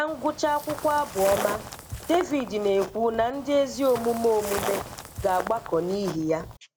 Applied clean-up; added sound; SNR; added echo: none; Walk, footsteps; 10 dB; none.